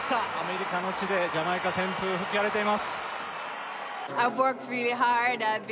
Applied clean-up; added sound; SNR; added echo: none; none; none; none.